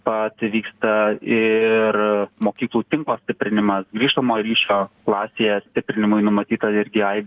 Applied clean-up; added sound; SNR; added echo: none; none; none; none.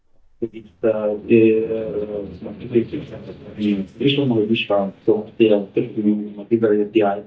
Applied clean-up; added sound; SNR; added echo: neural mask model DeepFilterNet 3.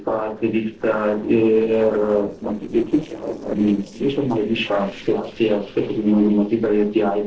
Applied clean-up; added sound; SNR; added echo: neural separator model SepFormer DNS4.